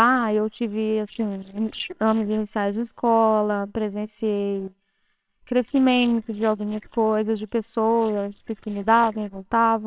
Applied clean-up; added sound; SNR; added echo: neural separator model SepFormer WHAMR!.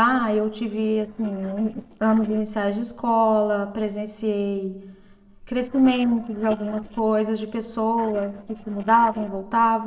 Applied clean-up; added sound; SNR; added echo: neural separator model SepFormer DNS4.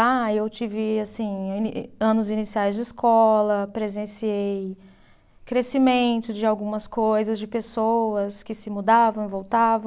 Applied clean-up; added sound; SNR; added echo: none; none; none; none.